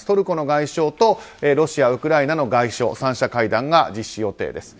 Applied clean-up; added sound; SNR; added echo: none; none; none; none.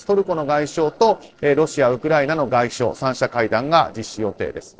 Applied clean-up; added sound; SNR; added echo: neural separator model SepFormer DNS4.